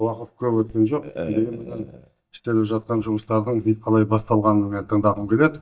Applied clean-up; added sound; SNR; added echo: neural mask model DeepFilterNet 3.